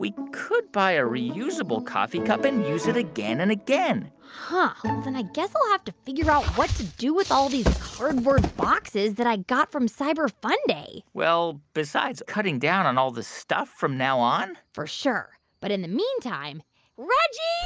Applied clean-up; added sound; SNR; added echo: none; none; none; none.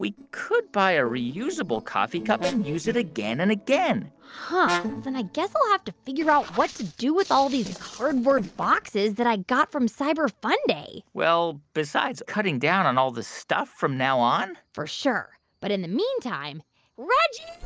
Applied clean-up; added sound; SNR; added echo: neural separator model SepFormer DNS4.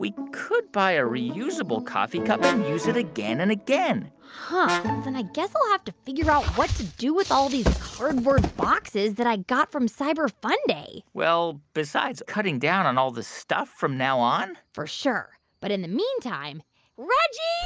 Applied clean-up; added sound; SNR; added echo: none; Brass instrument; 8 dB; none.